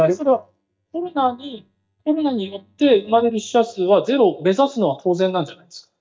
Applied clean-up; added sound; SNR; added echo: neural mask model DeepFilterNet 3.